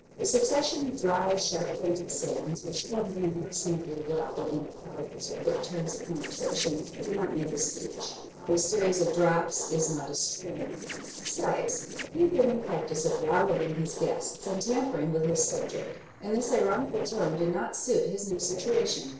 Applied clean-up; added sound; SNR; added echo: neural separator model SepFormer DNS4.